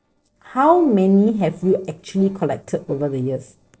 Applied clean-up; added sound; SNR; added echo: neural separator model SepFormer DNS4.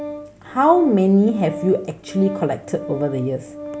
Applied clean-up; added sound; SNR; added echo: none; Organ; 13 dB; none.